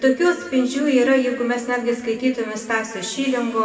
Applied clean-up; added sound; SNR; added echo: none; none; none; reverberation time 2.0 s.